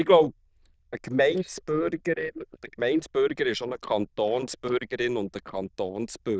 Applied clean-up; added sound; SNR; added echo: neural diffusion model UNIVERSE++.